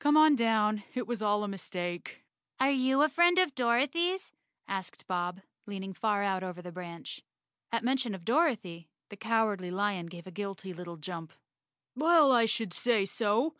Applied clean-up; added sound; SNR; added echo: none; none; none; none.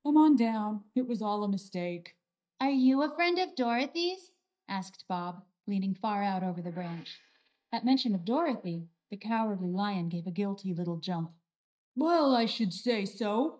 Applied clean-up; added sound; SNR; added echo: neural mask model DeepFilterNet 3.